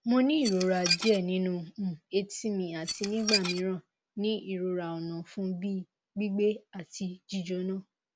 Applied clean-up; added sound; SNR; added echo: none; Dishes, pots, and pans / Glass; 3 dB; none.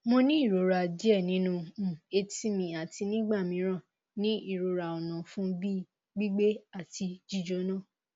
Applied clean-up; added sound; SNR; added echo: none; none; none; none.